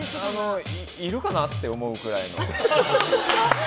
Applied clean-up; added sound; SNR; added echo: none; Drum kit; 9 dB; none.